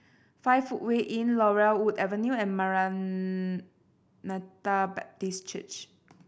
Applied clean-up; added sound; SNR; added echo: none; none; none; none.